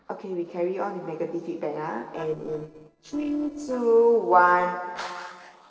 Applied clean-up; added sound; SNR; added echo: neural separator model SepFormer DNS4.